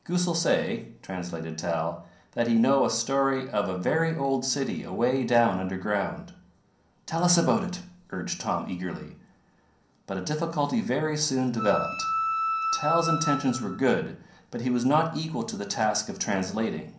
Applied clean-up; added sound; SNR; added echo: none; Wind instrument, woodwind instrument; 2 dB; reverberation time 0.6 s.